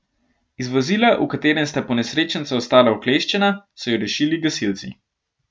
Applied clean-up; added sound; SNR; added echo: none; none; none; none.